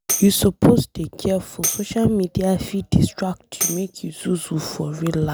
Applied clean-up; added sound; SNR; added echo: none; Tambourine; 10 dB; none.